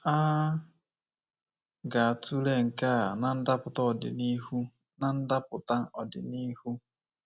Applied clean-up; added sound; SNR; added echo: none; none; none; none.